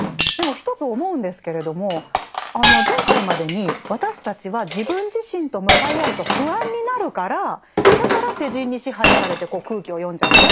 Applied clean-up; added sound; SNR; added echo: none; Chink, clink; -4 dB; none.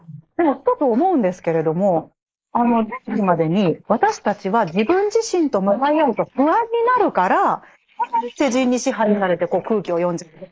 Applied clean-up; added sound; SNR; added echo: neural mask model Resemble Enhance denoiser.